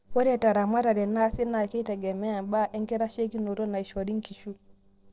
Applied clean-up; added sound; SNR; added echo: neural separator model SepFormer DNS4.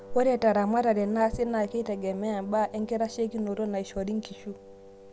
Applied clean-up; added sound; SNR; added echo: none; Wind instrument, woodwind instrument; 18 dB; none.